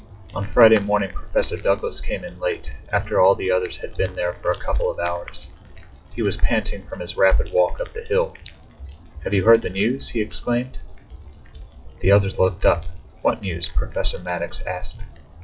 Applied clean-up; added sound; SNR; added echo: classical method WPE with log-MMSE.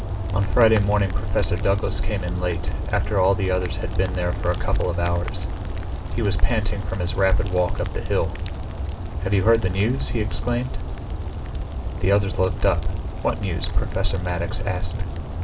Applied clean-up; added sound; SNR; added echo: none; Rain; 5 dB; reverberation time 0.2 s.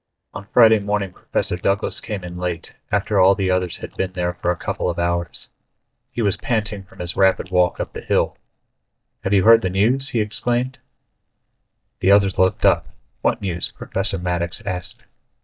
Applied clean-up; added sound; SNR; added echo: neural mask model DeepFilterNet 3.